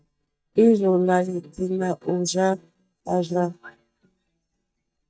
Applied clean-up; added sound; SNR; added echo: neural mask model DeepFilterNet 3.